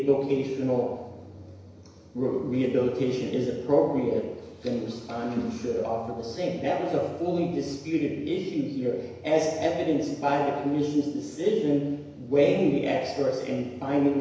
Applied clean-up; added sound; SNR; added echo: none; none; none; reverberation time 1.0 s.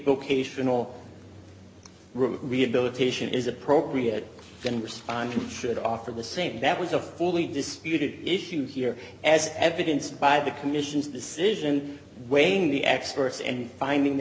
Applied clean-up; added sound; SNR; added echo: none; none; none; none.